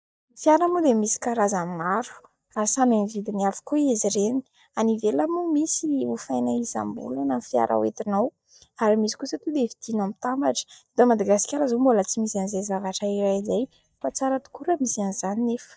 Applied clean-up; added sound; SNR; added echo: neural mask model DeepFilterNet 3.